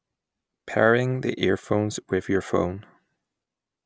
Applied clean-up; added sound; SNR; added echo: none; none; none; none.